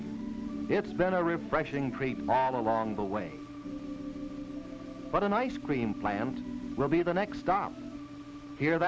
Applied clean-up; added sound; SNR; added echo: none; none; none; none.